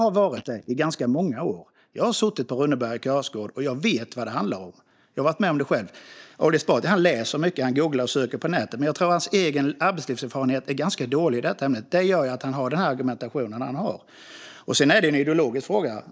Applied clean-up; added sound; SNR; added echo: neural mask model DeepFilterNet 3.